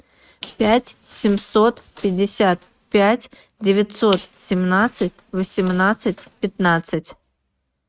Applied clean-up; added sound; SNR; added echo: neural mask model RNNoise.